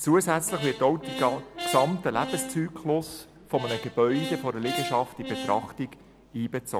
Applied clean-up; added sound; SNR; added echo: none; Brass instrument; 9 dB; none.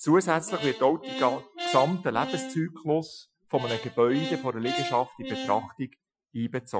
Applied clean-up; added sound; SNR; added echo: classical method Wiener filter.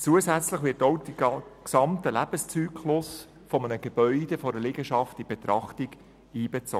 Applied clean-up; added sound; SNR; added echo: none; none; none; none.